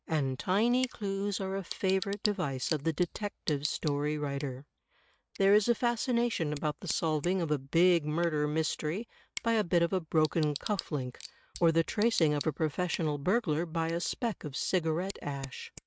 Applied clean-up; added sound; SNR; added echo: neural mask model RNNoise.